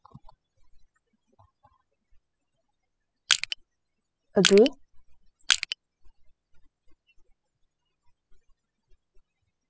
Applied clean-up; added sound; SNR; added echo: classical method spectral subtraction.